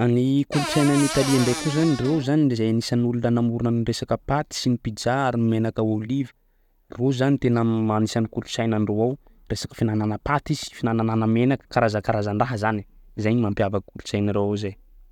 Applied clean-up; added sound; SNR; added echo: none; Cupboard open or close / Door; 7 dB; none.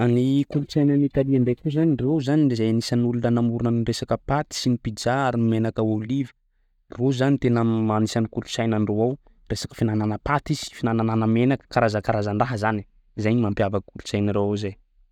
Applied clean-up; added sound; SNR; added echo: neural mask model DeepFilterNet 3.